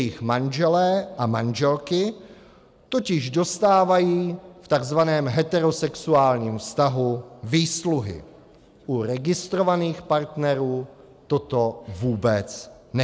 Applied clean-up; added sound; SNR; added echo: none; none; none; none.